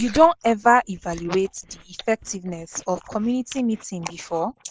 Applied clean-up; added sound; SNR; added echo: neural mask model Resemble Enhance denoiser.